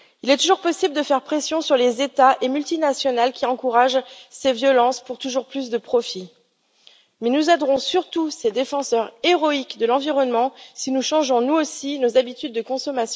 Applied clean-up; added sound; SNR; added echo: none; none; none; none.